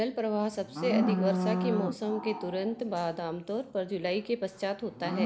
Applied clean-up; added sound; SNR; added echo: none; Livestock, farm animals, working animals; 3 dB; none.